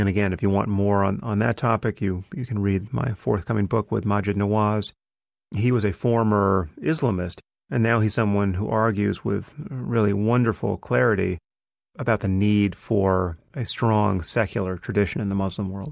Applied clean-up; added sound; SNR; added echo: none; none; none; none.